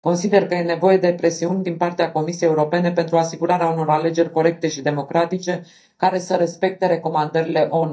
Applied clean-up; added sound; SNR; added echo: neural mask model DeepFilterNet 3.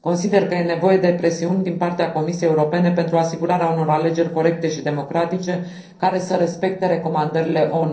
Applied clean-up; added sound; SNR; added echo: neural separator model SepFormer DNS4.